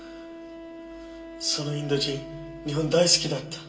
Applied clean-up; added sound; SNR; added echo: none; Wind instrument, woodwind instrument; 13 dB; reverberation time 0.2 s.